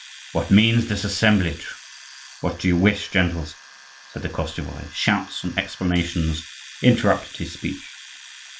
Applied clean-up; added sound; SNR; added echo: none; Domestic sounds, home sounds; 19 dB; none.